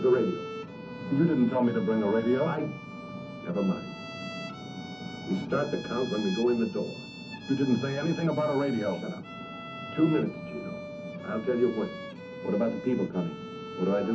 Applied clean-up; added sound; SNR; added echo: none; Bowed string instrument; 13 dB; reverberation time 0.4 s.